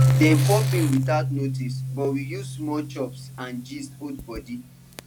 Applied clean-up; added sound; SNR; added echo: none; Fire + Marimba, xylophone; -2 dB; none.